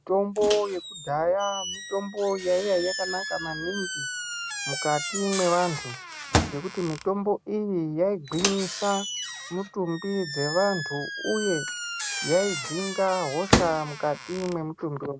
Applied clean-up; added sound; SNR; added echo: none; Squeak + Microwave oven; 5 dB; none.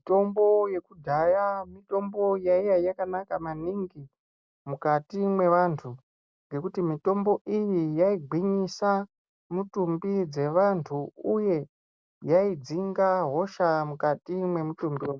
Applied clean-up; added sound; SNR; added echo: none; none; none; none.